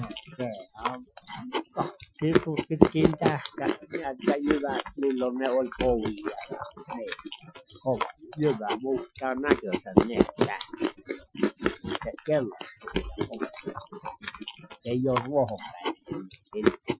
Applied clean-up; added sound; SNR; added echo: classical method Wiener filter.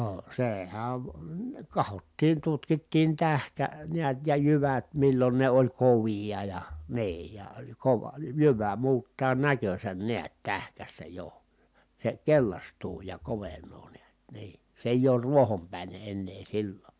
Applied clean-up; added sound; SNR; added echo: none; none; none; none.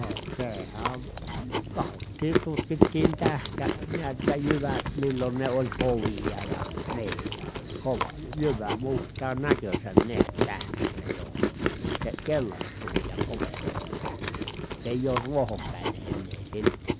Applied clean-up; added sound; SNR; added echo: none; Chewing, mastication; -2 dB; none.